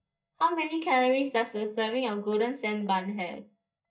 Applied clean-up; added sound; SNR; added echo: neural mask model DeepFilterNet 3.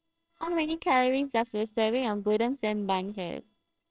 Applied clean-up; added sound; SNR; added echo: neural separator model SepFormer WHAMR!.